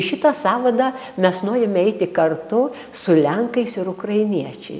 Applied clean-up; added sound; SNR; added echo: none; none; none; none.